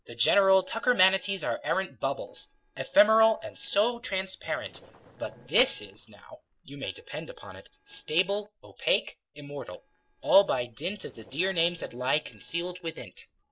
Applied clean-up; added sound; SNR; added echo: neural separator model SepFormer DNS4.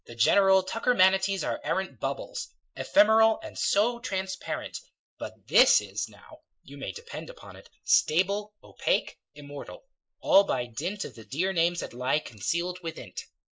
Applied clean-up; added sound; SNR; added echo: neural mask model Resemble Enhance denoiser.